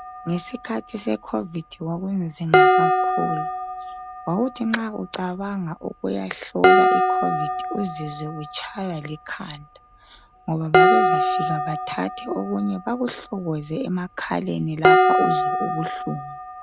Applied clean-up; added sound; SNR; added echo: none; Dishes, pots, and pans; -5 dB; none.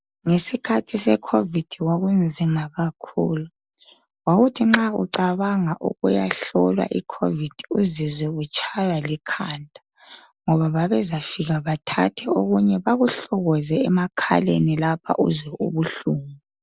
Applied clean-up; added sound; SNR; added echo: none; none; none; none.